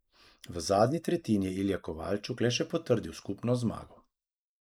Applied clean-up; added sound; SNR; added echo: neural mask model Resemble Enhance denoiser.